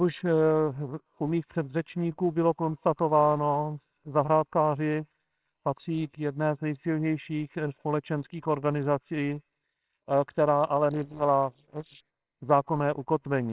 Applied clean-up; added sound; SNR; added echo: neural separator model SepFormer WHAMR!.